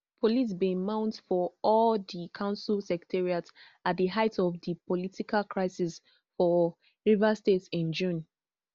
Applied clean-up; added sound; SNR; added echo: none; none; none; none.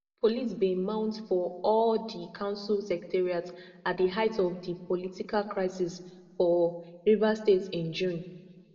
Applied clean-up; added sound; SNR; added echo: none; none; none; reverberation time 0.9 s.